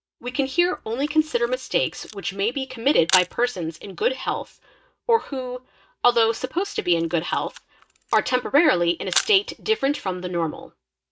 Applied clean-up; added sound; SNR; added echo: neural mask model RNNoise.